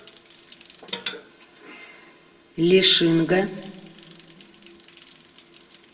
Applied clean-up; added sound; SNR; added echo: none; Bicycle; 19 dB; reverberation time 1.1 s.